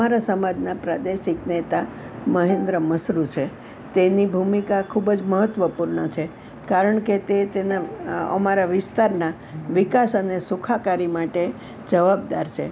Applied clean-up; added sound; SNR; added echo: none; Bowed string instrument; 16 dB; none.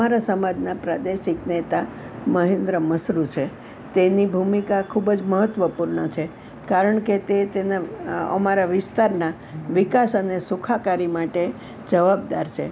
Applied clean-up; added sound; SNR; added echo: none; none; none; none.